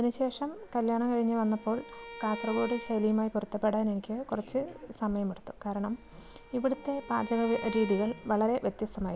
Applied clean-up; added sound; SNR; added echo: none; Bowed string instrument; 15 dB; none.